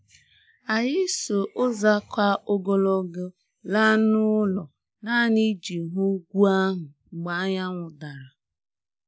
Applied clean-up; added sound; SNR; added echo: none; none; none; none.